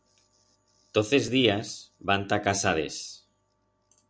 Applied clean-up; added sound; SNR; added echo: none; none; none; none.